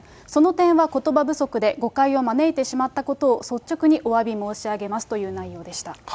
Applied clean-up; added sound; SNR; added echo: none; none; none; none.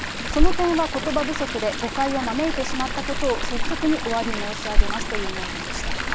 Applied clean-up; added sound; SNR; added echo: none; Chatter / Stream; -3 dB; none.